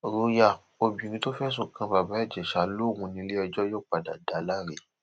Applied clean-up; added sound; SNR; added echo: none; none; none; none.